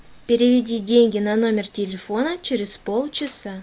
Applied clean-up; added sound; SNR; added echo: none; none; none; none.